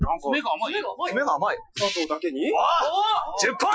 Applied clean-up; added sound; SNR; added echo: classical method Wiener filter.